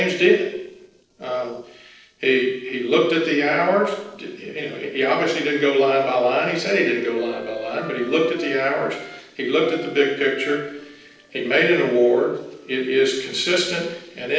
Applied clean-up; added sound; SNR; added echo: neural separator model SepFormer DNS4.